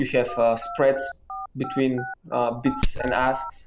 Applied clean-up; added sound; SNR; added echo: none; Glass + Telephone; 6 dB; none.